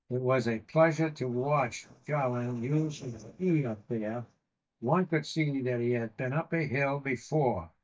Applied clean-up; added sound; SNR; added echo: neural mask model DeepFilterNet 3.